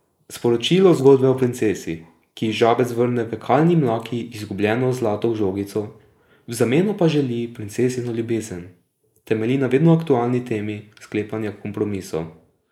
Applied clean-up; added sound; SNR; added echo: neural mask model Resemble Enhance denoiser.